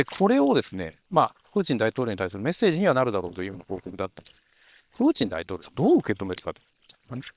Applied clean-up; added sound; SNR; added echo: neural separator model SepFormer WHAM!.